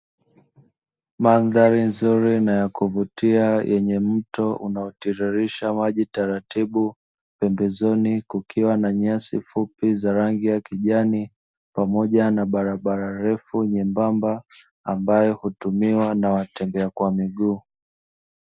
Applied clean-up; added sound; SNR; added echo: none; none; none; none.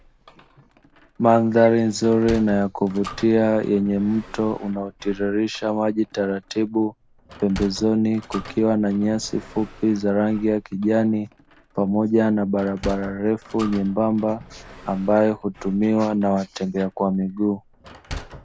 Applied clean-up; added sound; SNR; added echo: none; Sliding door; 19 dB; none.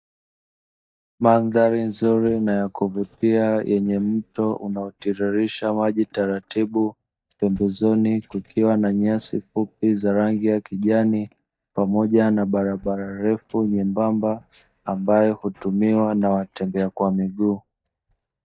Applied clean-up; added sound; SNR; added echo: neural mask model DeepFilterNet 3.